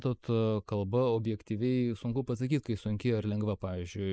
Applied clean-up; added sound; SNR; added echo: neural mask model Resemble Enhance denoiser.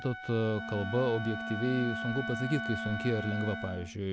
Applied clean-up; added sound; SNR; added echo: none; Wind instrument, woodwind instrument + Wind instrument, woodwind instrument; 6 dB; none.